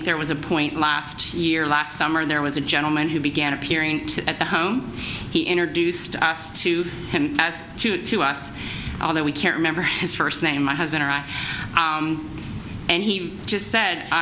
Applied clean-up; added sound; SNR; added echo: none; none; none; none.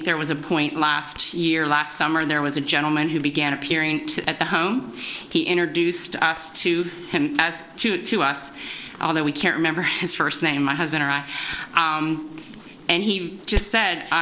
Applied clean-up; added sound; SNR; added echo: neural separator model SepFormer DNS4.